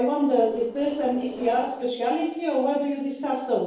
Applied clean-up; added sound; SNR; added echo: neural separator model SepFormer DNS4.